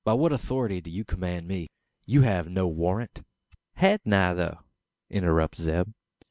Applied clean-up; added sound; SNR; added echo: none; none; none; none.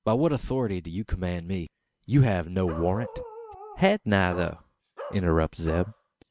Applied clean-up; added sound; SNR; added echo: none; Bark; 15 dB; none.